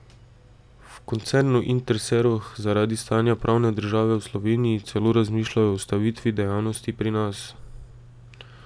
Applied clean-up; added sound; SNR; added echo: none; none; none; none.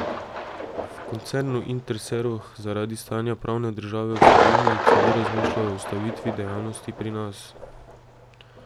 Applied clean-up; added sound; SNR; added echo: none; Thunder; -4 dB; none.